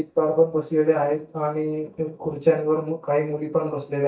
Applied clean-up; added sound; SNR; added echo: neural mask model DeepFilterNet 3.